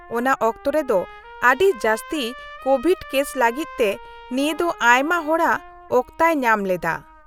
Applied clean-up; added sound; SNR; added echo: none; Trumpet; 20 dB; none.